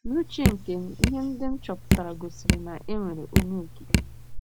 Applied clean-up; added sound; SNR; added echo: none; Drip; -5 dB; none.